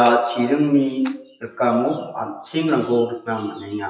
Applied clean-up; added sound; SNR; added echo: classical method WPE with log-MMSE.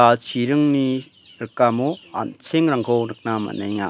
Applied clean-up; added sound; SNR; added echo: none; none; none; none.